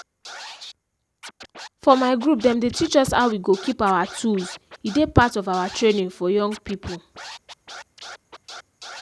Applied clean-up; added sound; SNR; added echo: none; Scratching (performance technique); 18 dB; none.